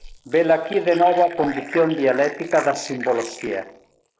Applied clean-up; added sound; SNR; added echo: neural mask model Resemble Enhance denoiser.